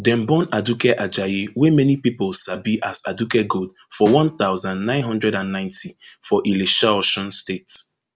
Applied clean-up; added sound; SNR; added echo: none; Snare drum; 14 dB; none.